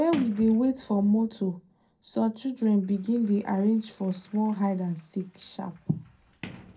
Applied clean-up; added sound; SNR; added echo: none; Sliding door; 19 dB; reverberation time 0.2 s.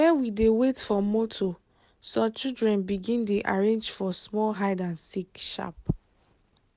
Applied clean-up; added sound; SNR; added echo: none; none; none; none.